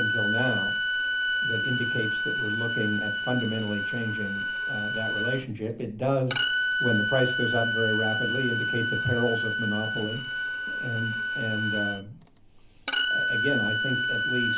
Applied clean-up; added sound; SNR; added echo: none; Bowed string instrument; -2 dB; reverberation time 0.3 s.